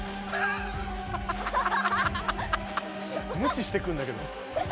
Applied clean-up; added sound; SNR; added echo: none; none; none; none.